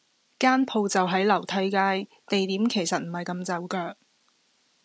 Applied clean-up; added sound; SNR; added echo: none; none; none; none.